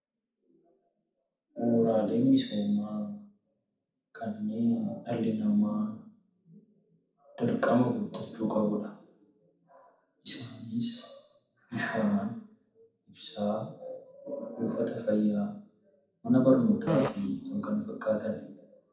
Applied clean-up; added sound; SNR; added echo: neural separator model SepFormer DNS4.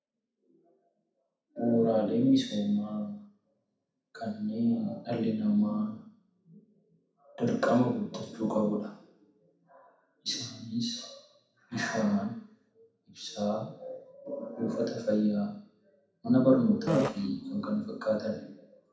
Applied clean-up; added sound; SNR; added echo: none; Fart; 1 dB; reverberation time 0.6 s.